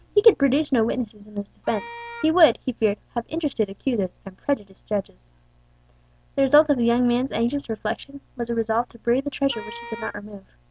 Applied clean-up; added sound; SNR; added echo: none; Wind instrument, woodwind instrument; 15 dB; none.